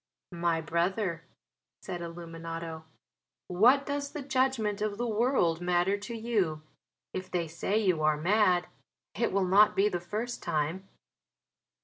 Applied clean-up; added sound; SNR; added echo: none; none; none; none.